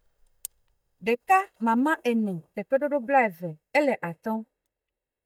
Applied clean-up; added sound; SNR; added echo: neural mask model DeepFilterNet 3.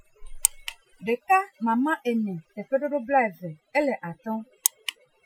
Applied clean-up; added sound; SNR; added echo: classical method Wiener filter.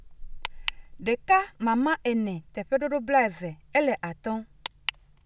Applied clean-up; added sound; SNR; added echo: none; none; none; none.